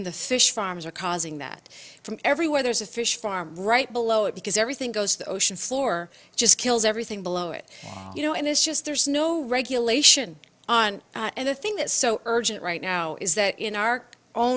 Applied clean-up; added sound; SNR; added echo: none; none; none; none.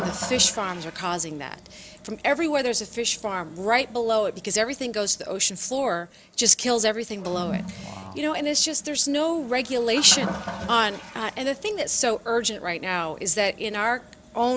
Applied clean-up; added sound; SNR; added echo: none; Toilet flush; 14 dB; none.